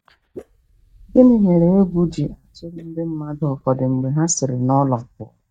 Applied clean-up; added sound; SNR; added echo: neural mask model DeepFilterNet 3.